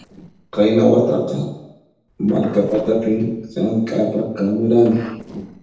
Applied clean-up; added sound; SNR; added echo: neural separator model SepFormer DNS4.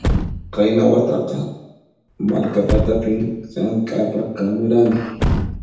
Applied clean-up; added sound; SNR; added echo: none; Truck; 5 dB; reverberation time 0.8 s.